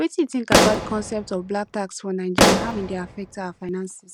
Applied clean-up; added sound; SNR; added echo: none; Explosion; -4 dB; none.